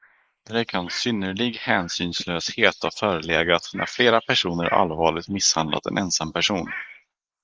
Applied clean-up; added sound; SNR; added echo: neural mask model Resemble Enhance denoiser.